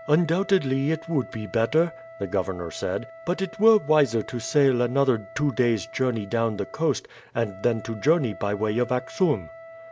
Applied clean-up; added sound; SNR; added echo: none; Wind instrument, woodwind instrument; 19 dB; none.